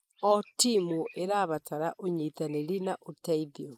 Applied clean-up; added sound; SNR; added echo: neural mask model Resemble Enhance denoiser.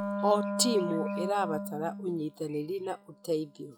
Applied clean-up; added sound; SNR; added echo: classical method log-MMSE.